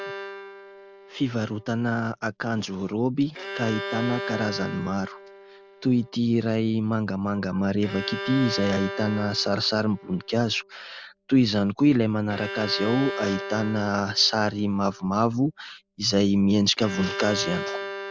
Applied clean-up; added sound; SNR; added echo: none; Bowed string instrument; 11 dB; none.